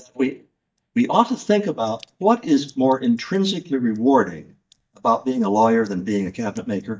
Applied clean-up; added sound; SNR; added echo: neural mask model DeepFilterNet 3.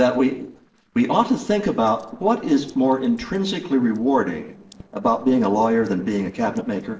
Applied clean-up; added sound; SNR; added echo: neural separator model SepFormer DNS4.